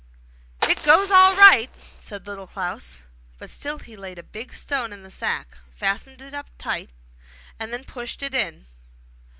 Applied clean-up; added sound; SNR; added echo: none; Fire; 8 dB; none.